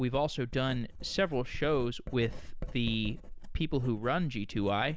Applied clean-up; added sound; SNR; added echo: none; Writing; 8 dB; none.